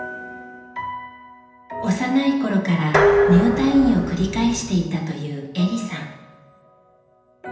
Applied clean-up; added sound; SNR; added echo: none; Dishes, pots, and pans; 0 dB; reverberation time 0.9 s.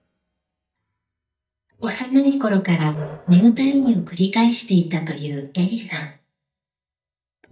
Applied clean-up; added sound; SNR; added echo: neural mask model DeepFilterNet 3.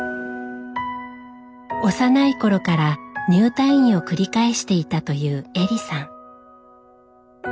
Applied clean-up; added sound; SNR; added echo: none; none; none; none.